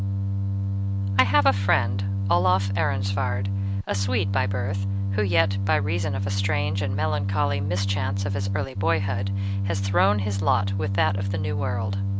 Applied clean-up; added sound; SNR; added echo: none; Organ; -3 dB; none.